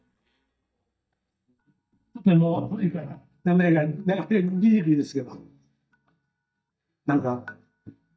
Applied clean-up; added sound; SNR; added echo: neural mask model DeepFilterNet 3.